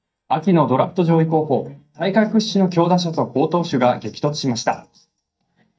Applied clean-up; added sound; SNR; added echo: neural mask model DeepFilterNet 3.